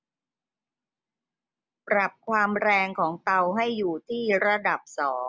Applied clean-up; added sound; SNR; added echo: none; none; none; none.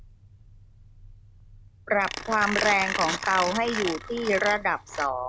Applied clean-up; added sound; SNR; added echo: none; Mechanisms; 7 dB; none.